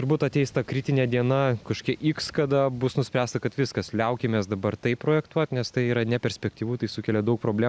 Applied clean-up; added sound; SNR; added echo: none; none; none; none.